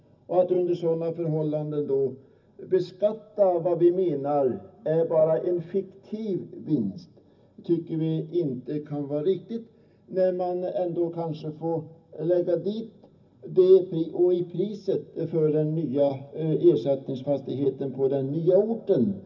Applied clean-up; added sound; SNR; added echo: none; none; none; reverberation time 0.4 s.